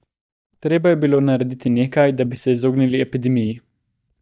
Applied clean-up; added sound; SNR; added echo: neural mask model DeepFilterNet 3.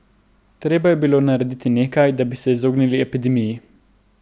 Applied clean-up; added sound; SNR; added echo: none; none; none; none.